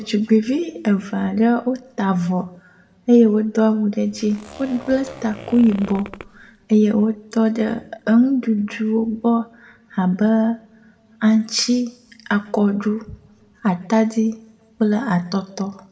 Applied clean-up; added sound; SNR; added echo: none; Zipper (clothing); 18 dB; reverberation time 0.7 s.